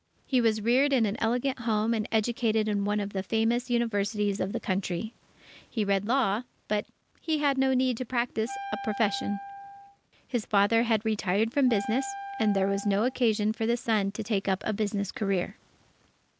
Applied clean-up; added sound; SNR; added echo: none; Wind instrument, woodwind instrument; 12 dB; none.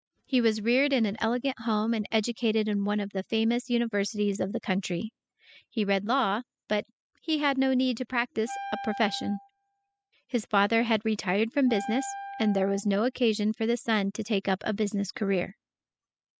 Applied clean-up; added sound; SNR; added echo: classical method spectral subtraction.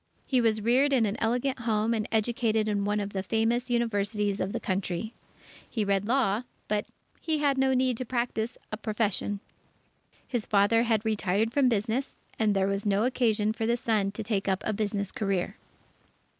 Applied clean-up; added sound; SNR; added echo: none; none; none; none.